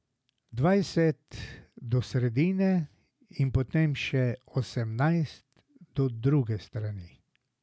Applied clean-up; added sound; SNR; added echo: none; none; none; none.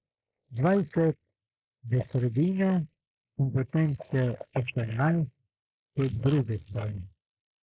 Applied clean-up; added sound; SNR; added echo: neural mask model Resemble Enhance denoiser.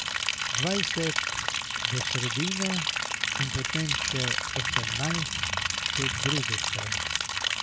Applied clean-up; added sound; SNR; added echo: none; Liquid; -5 dB; none.